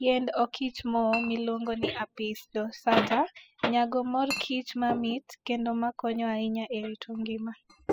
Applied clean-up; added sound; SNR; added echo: classical method spectral subtraction.